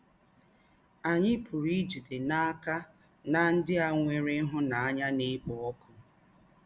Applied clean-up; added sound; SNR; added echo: none; none; none; none.